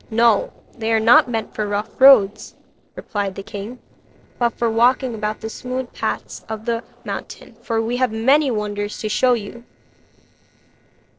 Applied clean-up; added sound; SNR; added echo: neural separator model SepFormer DNS4.